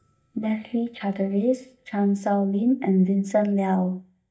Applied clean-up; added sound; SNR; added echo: neural mask model DeepFilterNet 3.